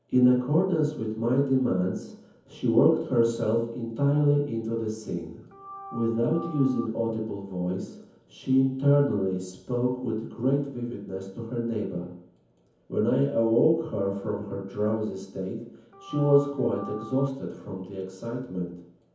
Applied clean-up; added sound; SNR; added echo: none; Organ; 15 dB; reverberation time 0.7 s.